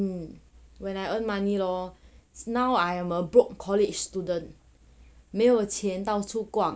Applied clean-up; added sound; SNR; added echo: none; none; none; none.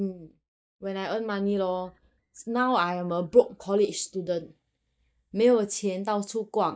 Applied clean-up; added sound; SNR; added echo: neural mask model DeepFilterNet 3.